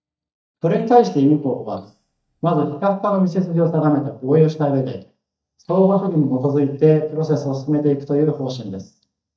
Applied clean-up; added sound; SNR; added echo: neural mask model DeepFilterNet 3.